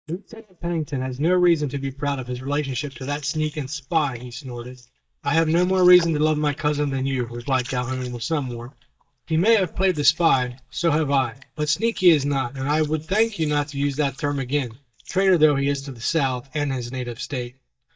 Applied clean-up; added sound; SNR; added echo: neural mask model DeepFilterNet 3.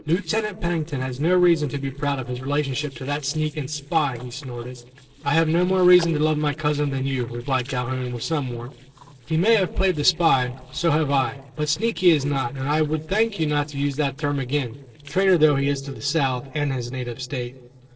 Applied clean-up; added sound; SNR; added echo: neural separator model SepFormer DNS4.